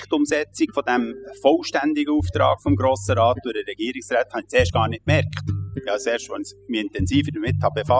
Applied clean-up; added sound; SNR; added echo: classical method spectral subtraction.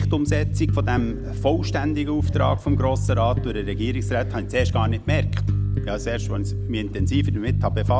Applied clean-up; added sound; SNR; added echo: none; Bass guitar; -3 dB; none.